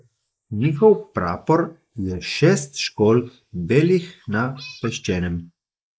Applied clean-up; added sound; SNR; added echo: neural mask model Resemble Enhance denoiser.